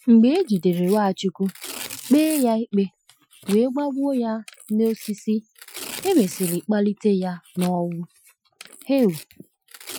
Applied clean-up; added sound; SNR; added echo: classical method Wiener filter.